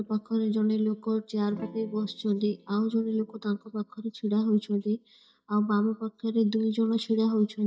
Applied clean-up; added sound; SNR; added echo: neural mask model DeepFilterNet 3.